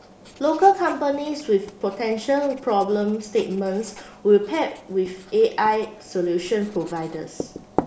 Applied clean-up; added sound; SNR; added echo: none; Writing; 16 dB; none.